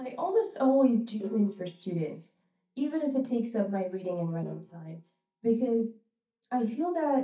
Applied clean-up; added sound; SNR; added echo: neural mask model DeepFilterNet 3.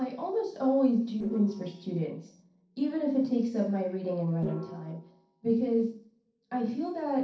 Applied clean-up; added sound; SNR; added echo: neural separator model SepFormer DNS4.